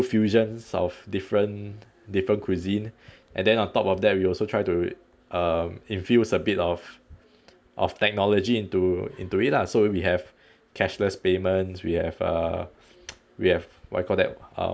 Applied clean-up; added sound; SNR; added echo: none; none; none; none.